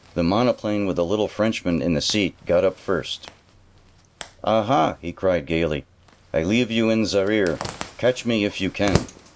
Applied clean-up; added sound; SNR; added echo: none; Zipper (clothing); 14 dB; none.